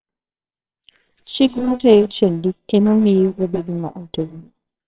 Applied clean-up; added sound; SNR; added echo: neural separator model SepFormer WHAMR!.